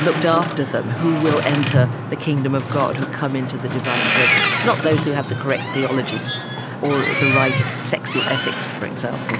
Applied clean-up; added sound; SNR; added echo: none; Boat, Water vehicle; 0 dB; none.